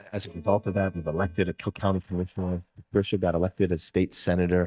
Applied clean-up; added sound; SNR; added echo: neural mask model DeepFilterNet 3.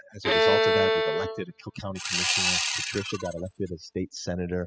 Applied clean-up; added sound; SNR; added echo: classical method spectral subtraction.